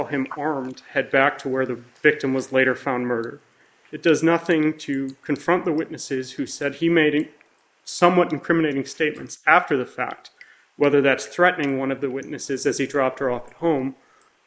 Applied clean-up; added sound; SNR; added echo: neural mask model Resemble Enhance denoiser.